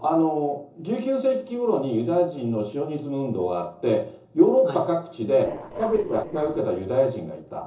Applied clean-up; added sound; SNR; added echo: neural separator model SepFormer DNS4.